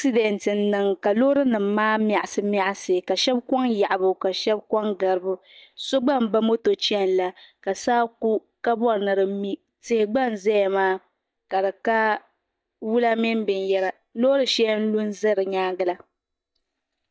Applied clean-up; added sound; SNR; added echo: neural mask model DeepFilterNet 3.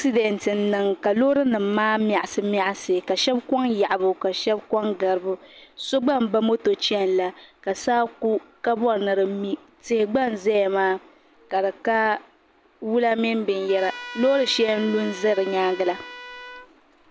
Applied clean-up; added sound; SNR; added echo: none; Trumpet; 16 dB; none.